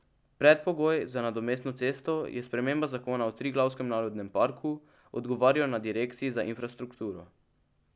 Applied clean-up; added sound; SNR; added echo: none; none; none; none.